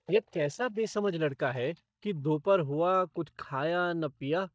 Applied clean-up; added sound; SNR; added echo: neural mask model DeepFilterNet 3.